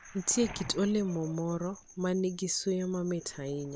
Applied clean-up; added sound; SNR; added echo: none; Waves, surf; 18 dB; none.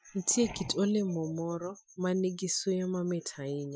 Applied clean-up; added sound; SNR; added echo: classical method Wiener filter.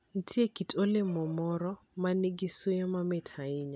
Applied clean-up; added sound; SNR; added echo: none; none; none; none.